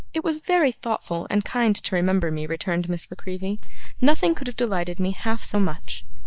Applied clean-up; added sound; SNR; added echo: neural mask model DeepFilterNet 3.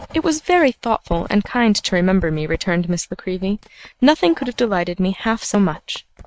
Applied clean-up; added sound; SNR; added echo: neural mask model RNNoise.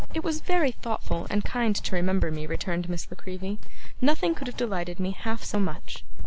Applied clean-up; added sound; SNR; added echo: none; Writing; 13 dB; none.